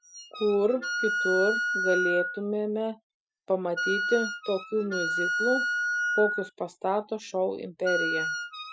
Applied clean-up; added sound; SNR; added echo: classical method Wiener filter.